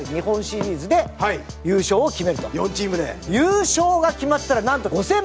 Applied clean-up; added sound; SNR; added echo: none; none; none; none.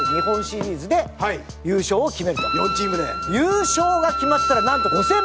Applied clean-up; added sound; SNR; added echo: none; Wind instrument, woodwind instrument; 3 dB; none.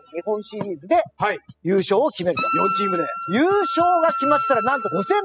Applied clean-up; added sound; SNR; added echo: classical method spectral subtraction.